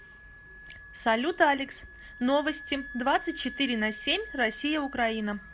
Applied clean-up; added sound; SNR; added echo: none; Wind instrument, woodwind instrument; 16 dB; none.